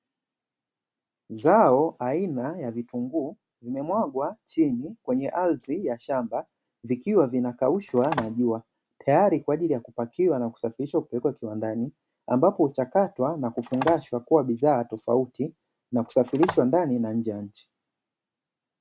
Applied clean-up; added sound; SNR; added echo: none; Telephone; 10 dB; none.